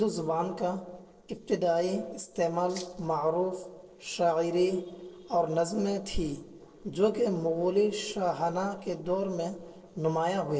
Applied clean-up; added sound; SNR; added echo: neural separator model SepFormer DNS4.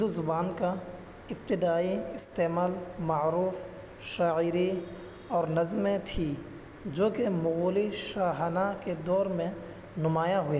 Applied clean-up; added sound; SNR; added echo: none; none; none; none.